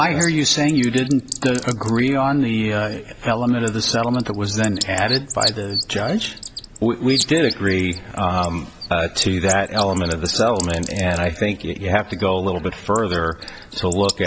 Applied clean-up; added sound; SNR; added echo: none; Bird; 11 dB; none.